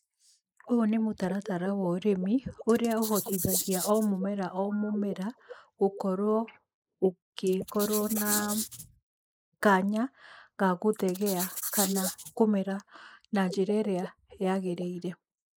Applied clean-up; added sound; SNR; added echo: neural mask model Resemble Enhance denoiser.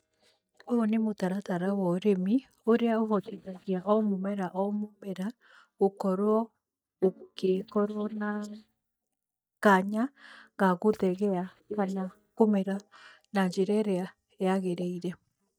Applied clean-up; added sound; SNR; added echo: neural mask model DeepFilterNet 3.